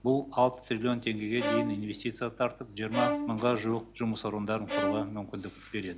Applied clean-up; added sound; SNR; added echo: none; Bowed string instrument; 4 dB; none.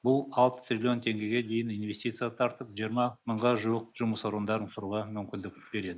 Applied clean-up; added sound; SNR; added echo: neural mask model Resemble Enhance denoiser.